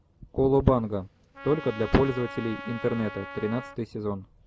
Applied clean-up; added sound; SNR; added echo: none; Trumpet; 15 dB; none.